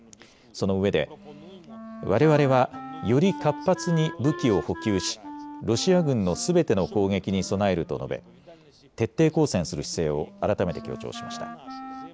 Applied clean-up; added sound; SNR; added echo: none; Wind instrument, woodwind instrument; 16 dB; none.